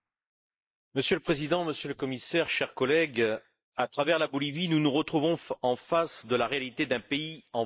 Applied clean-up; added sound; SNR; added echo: neural mask model Resemble Enhance denoiser.